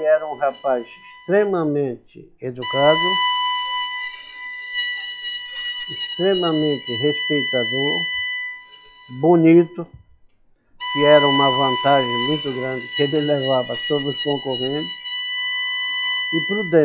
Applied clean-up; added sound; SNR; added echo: classical method log-MMSE.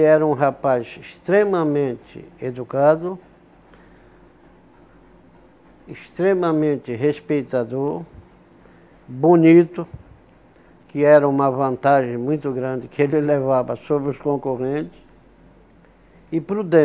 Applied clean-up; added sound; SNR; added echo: none; none; none; none.